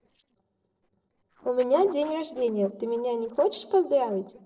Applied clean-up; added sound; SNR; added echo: neural separator model SepFormer DNS4.